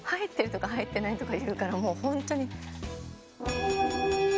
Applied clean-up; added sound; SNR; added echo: none; none; none; none.